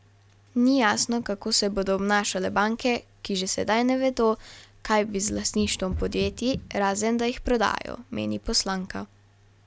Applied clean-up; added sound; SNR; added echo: none; Run; 11 dB; none.